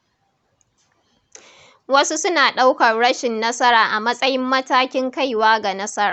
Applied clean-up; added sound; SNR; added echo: none; none; none; none.